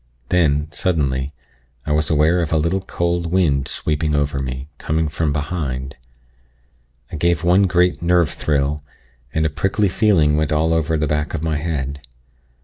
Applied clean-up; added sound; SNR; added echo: none; none; none; none.